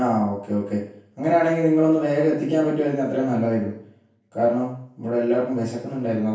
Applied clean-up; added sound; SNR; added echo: none; none; none; reverberation time 0.7 s.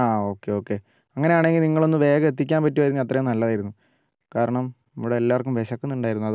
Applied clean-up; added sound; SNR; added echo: none; none; none; none.